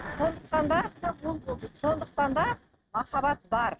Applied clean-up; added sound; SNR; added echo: neural mask model RNNoise.